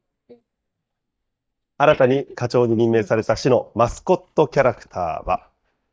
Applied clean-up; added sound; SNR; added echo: neural mask model DeepFilterNet 3.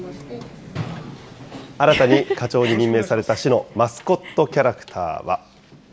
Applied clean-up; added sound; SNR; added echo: none; none; none; none.